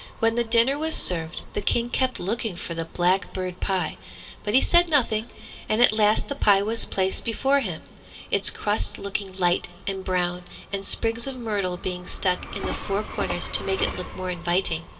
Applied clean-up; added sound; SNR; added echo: none; Train; 15 dB; reverberation time 1.7 s.